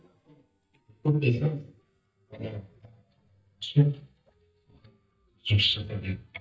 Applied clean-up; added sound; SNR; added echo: neural mask model DeepFilterNet 3.